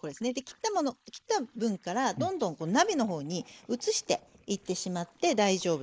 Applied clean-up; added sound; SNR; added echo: neural mask model Resemble Enhance denoiser.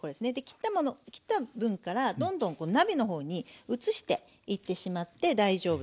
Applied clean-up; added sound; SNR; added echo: none; none; none; none.